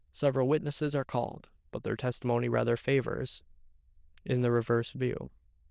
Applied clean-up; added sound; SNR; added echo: neural diffusion model UNIVERSE++.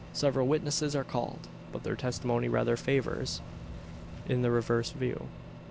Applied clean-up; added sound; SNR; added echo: none; Fire + Microwave oven; 13 dB; none.